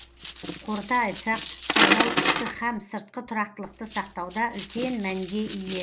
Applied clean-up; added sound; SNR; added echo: none; Coin (dropping); -4 dB; none.